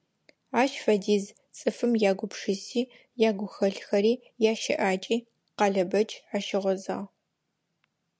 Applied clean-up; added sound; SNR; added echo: none; none; none; none.